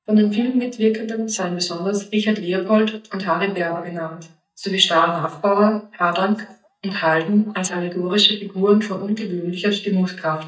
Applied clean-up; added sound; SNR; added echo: neural mask model DeepFilterNet 3.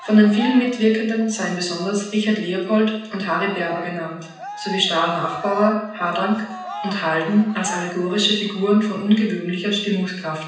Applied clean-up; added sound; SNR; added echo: none; Cheering; 16 dB; reverberation time 0.9 s.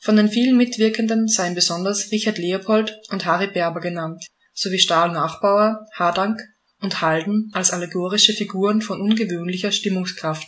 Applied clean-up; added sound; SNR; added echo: none; none; none; none.